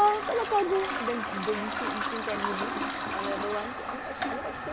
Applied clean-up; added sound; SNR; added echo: none; Toilet flush; 2 dB; none.